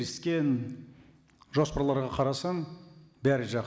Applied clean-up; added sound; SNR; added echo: none; none; none; none.